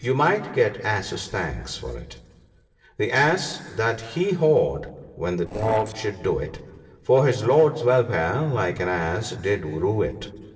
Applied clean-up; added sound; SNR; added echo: neural separator model SepFormer DNS4.